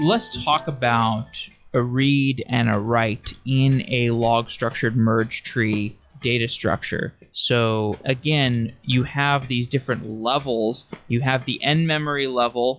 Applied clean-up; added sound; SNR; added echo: classical method log-MMSE.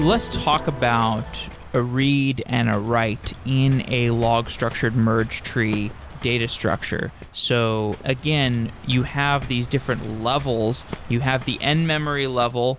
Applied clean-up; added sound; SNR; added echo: none; Waves, surf; 16 dB; none.